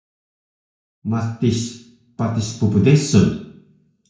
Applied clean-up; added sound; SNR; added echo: none; none; none; reverberation time 0.6 s.